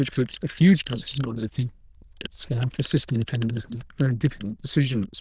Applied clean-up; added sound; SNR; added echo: neural diffusion model UNIVERSE++.